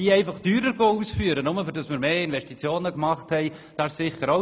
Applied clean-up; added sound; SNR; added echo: none; none; none; none.